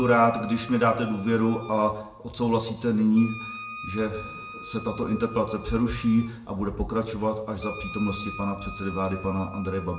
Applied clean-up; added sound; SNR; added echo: none; Wind instrument, woodwind instrument; 16 dB; reverberation time 0.6 s.